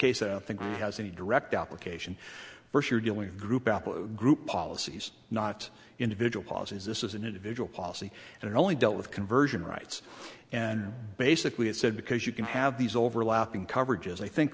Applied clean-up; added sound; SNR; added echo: none; Brass instrument; 17 dB; none.